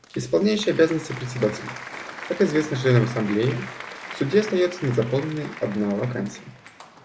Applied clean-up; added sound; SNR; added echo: none; Applause; 14 dB; none.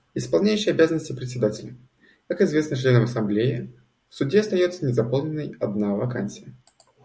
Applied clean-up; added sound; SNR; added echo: none; none; none; none.